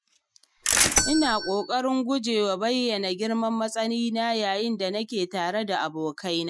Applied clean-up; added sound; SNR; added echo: classical method Wiener filter.